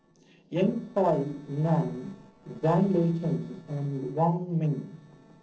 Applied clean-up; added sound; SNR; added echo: neural separator model SepFormer DNS4.